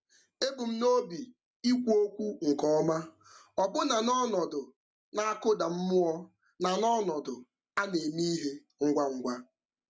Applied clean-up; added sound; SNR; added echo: none; none; none; none.